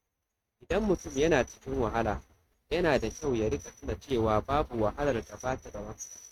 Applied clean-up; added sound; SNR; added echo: neural mask model RNNoise.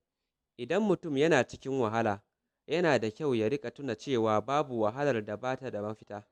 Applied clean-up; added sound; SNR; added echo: none; none; none; none.